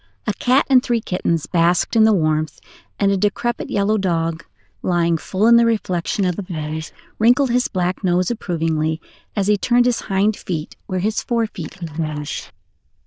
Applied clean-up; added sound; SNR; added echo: neural diffusion model UNIVERSE++.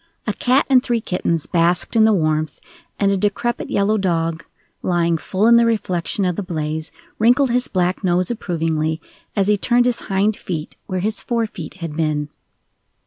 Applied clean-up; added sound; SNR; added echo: none; none; none; none.